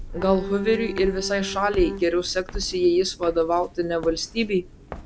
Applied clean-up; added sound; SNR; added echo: none; Bowed string instrument + Walk, footsteps; 10 dB; none.